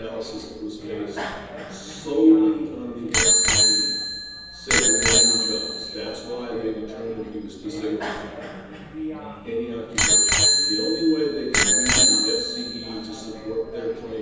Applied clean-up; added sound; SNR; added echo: none; Bicycle bell; -4 dB; reverberation time 1.1 s.